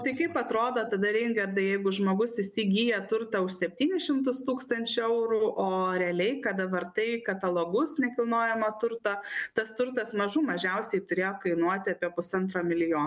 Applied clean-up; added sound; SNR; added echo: none; none; none; none.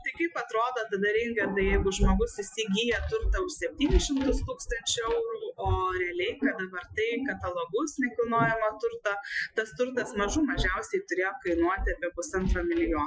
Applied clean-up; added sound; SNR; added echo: classical method Wiener filter.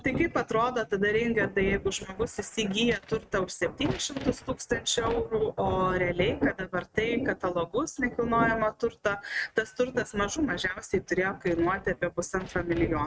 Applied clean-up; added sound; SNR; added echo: neural mask model RNNoise.